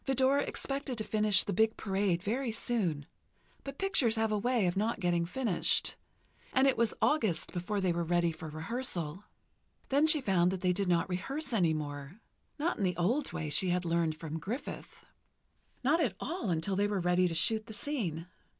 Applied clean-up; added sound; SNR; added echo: none; none; none; none.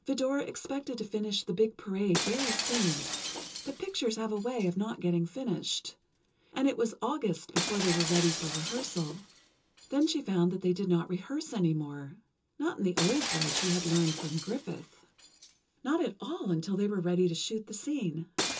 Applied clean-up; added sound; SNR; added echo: none; Shatter; 7 dB; reverberation time 0.2 s.